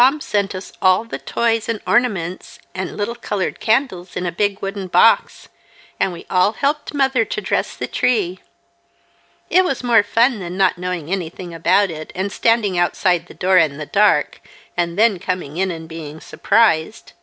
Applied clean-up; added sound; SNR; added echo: none; none; none; none.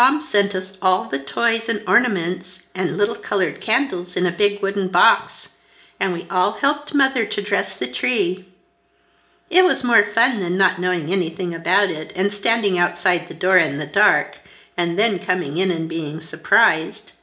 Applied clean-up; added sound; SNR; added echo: none; none; none; reverberation time 0.4 s.